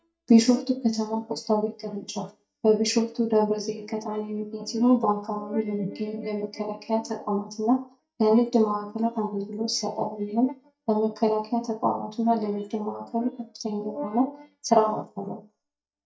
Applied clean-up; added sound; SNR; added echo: neural mask model DeepFilterNet 3.